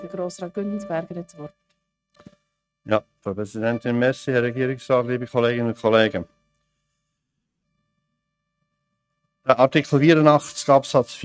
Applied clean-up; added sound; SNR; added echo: neural mask model RNNoise.